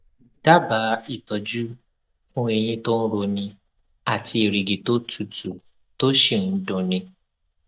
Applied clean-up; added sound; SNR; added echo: neural mask model DeepFilterNet 3.